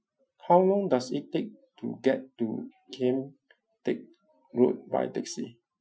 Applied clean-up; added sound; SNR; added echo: classical method Wiener filter.